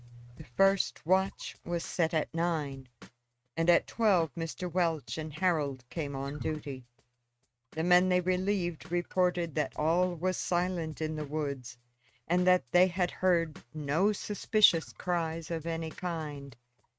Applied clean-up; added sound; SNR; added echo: neural mask model RNNoise.